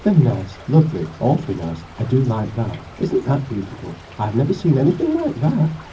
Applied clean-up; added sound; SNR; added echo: none; Stream / Trickle, dribble; 19 dB; reverberation time 0.4 s.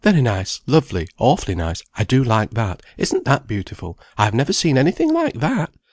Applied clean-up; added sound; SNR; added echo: none; none; none; none.